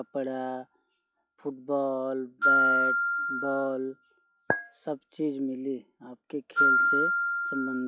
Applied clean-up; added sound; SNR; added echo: classical method log-MMSE.